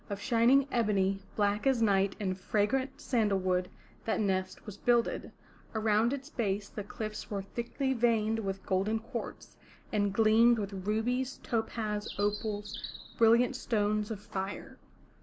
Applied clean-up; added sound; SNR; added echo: none; Bird; 14 dB; none.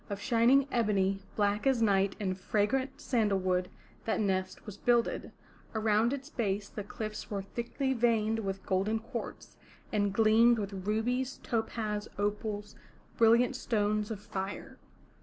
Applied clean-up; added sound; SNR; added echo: none; none; none; none.